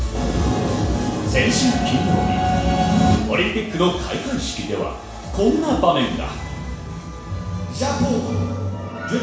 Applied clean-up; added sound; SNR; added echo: none; none; none; reverberation time 0.7 s.